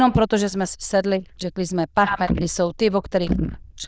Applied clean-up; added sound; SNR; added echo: neural diffusion model UNIVERSE++.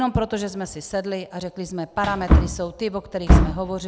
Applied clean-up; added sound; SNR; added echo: none; Wood; -4 dB; none.